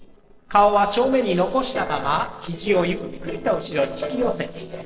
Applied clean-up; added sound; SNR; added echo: neural separator model SepFormer DNS4.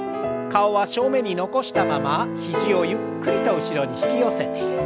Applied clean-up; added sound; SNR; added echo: none; none; none; none.